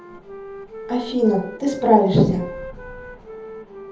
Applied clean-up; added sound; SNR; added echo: none; Wind instrument, woodwind instrument; 15 dB; reverberation time 0.6 s.